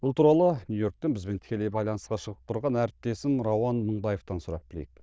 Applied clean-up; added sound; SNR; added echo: neural diffusion model UNIVERSE++.